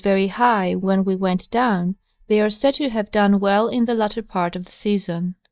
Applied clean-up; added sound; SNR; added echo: neural mask model DeepFilterNet 3.